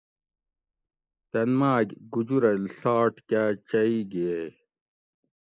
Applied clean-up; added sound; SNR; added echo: neural mask model Resemble Enhance denoiser.